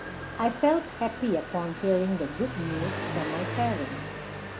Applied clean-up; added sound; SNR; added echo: none; Motorcycle; 6 dB; none.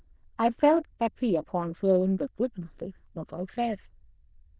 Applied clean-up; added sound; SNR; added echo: neural diffusion model UNIVERSE++.